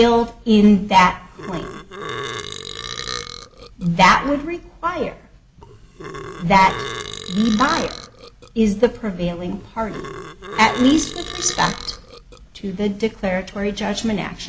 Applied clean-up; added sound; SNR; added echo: none; Burping, eructation; 12 dB; none.